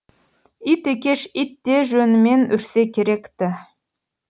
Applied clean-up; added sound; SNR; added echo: none; none; none; none.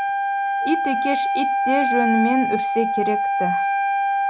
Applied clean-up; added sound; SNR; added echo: none; Wind instrument, woodwind instrument; -4 dB; none.